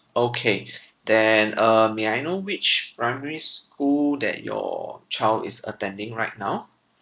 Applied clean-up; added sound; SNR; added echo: none; none; none; none.